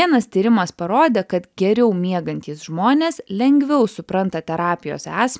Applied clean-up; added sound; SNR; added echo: none; none; none; none.